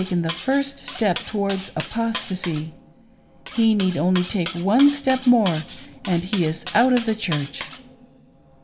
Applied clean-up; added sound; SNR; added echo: none; Cutlery, silverware; 11 dB; reverberation time 0.8 s.